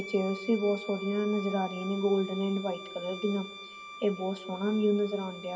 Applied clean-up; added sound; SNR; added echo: none; Bowed string instrument; 14 dB; reverberation time 2.3 s.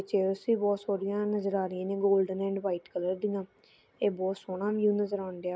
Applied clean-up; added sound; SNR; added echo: none; none; none; none.